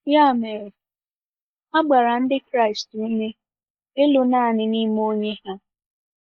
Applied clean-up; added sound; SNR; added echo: neural mask model Resemble Enhance denoiser.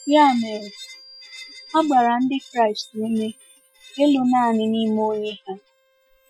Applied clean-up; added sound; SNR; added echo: classical method Wiener filter.